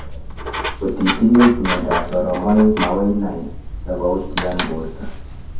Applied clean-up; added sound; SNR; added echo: none; Writing; 6 dB; reverberation time 0.6 s.